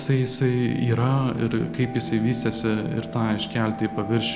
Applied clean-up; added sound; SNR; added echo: none; none; none; none.